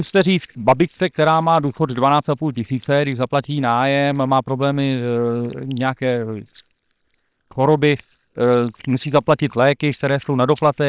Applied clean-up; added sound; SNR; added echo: neural separator model SepFormer WHAM!.